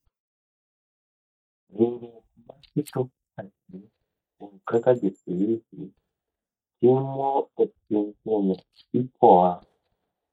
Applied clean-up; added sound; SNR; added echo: neural mask model DeepFilterNet 3.